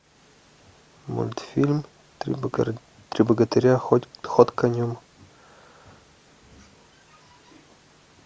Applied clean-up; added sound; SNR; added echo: none; none; none; none.